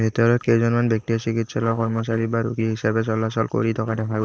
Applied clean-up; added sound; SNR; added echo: neural separator model SepFormer DNS4.